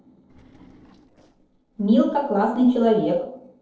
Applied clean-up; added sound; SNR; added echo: neural separator model SepFormer DNS4.